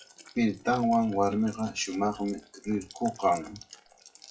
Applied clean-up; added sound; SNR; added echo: classical method WPE with log-MMSE.